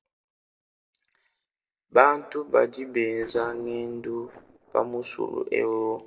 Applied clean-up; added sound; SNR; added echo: neural separator model SepFormer DNS4.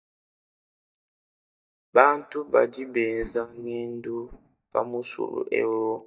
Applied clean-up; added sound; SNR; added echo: neural mask model DeepFilterNet 3.